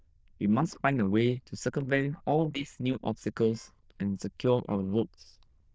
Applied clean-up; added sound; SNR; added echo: neural diffusion model UNIVERSE++.